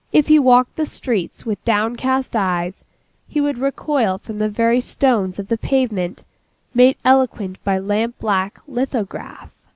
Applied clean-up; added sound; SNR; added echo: none; none; none; none.